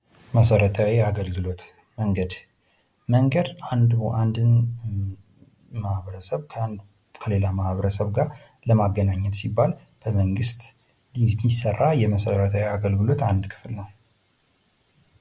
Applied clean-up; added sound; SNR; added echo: none; none; none; none.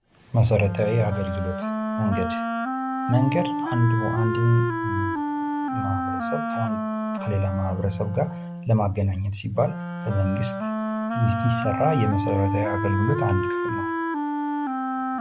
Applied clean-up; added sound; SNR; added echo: none; Wind instrument, woodwind instrument; 3 dB; none.